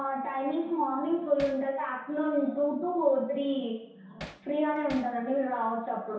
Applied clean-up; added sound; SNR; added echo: none; Hammer; 16 dB; reverberation time 0.7 s.